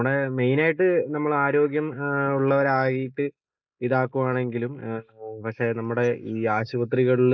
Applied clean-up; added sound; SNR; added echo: neural mask model Resemble Enhance denoiser.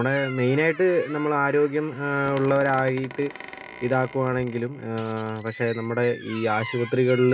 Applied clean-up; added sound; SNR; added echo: none; Squeak; 16 dB; none.